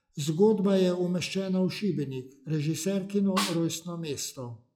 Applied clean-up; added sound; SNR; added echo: classical method log-MMSE.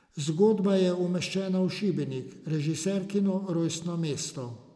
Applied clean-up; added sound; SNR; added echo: none; none; none; none.